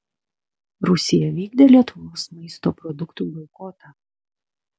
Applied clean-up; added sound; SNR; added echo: none; none; none; none.